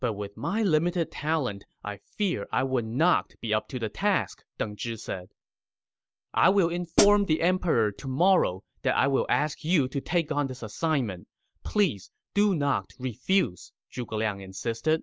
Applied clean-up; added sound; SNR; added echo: none; Hi-hat; 0 dB; none.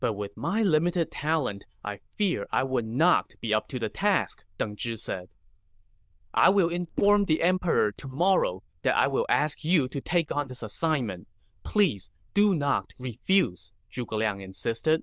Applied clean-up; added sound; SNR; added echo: neural diffusion model UNIVERSE++.